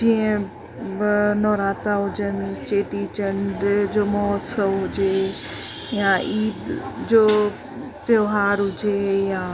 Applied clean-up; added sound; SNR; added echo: none; none; none; none.